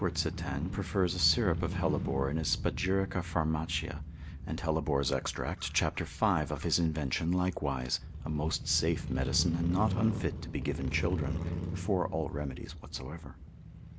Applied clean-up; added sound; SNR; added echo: none; Motorcycle / Crow; 6 dB; none.